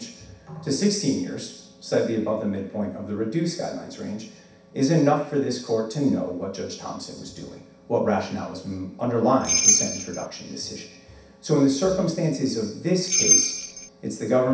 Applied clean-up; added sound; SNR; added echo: none; Bell; -4 dB; reverberation time 0.7 s.